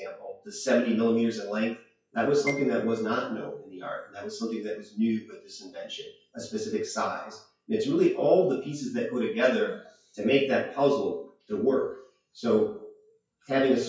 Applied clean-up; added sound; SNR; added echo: classical method WPE with log-MMSE.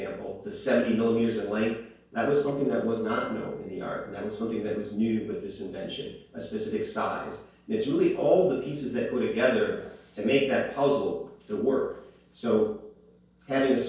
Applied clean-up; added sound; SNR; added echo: neural separator model SepFormer DNS4.